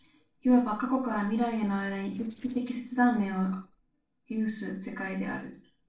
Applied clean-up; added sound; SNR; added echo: neural separator model SepFormer DNS4.